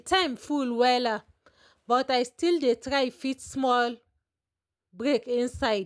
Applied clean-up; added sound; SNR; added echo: none; none; none; none.